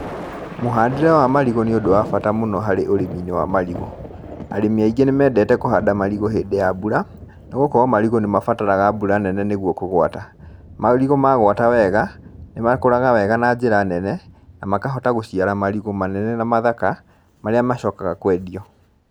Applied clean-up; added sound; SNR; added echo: none; Thunder; 17 dB; none.